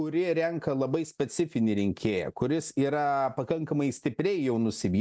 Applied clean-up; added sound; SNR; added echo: none; none; none; none.